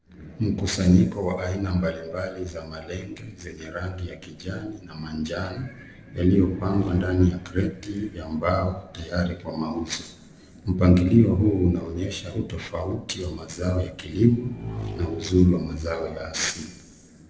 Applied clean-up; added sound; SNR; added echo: neural separator model SepFormer DNS4.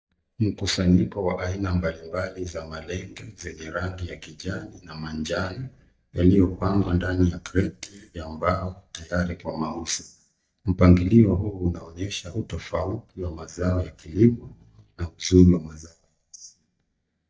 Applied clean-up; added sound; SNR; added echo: neural mask model DeepFilterNet 3.